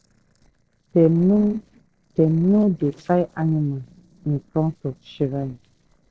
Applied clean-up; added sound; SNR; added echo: neural separator model SepFormer DNS4.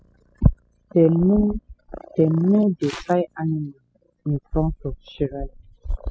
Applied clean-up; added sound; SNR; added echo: classical method spectral subtraction.